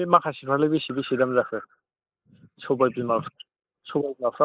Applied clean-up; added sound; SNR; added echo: neural mask model Resemble Enhance denoiser.